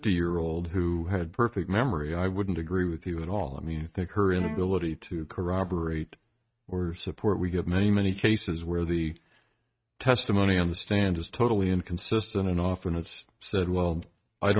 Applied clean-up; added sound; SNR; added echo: neural mask model RNNoise.